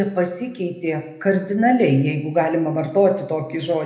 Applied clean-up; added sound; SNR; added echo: none; none; none; reverberation time 0.8 s.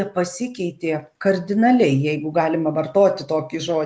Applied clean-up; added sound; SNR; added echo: none; none; none; none.